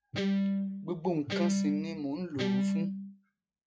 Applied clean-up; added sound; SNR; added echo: classical method log-MMSE.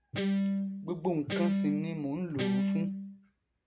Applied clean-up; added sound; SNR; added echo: none; Guitar; -4 dB; none.